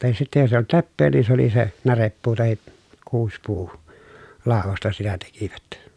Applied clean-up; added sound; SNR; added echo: none; none; none; none.